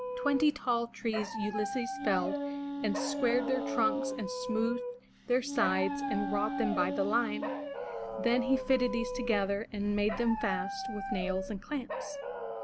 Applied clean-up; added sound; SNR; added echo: none; Wind instrument, woodwind instrument + Dog; 4 dB; none.